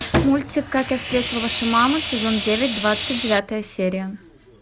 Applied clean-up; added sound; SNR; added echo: none; Sawing; 4 dB; none.